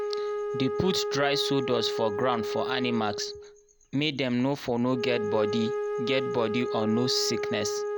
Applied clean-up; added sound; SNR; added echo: none; Wind instrument, woodwind instrument; 3 dB; none.